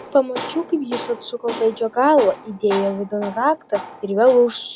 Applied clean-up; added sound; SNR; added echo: none; Tools; 14 dB; none.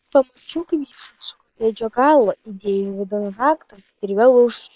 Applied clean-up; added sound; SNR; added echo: neural separator model SepFormer WHAM!.